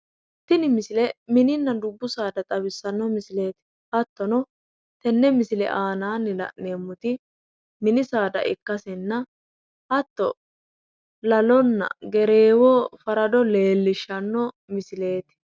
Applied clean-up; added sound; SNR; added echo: none; none; none; none.